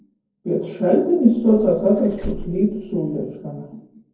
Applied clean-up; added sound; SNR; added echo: neural separator model SepFormer DNS4.